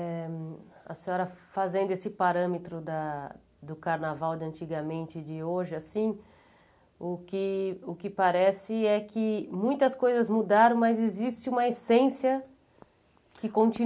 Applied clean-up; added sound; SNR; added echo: none; none; none; none.